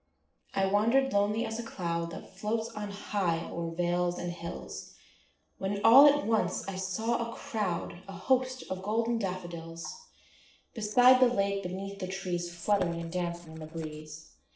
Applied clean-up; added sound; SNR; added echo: neural separator model SepFormer DNS4.